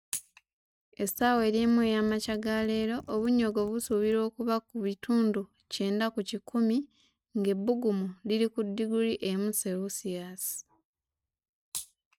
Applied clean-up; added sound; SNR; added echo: neural mask model RNNoise.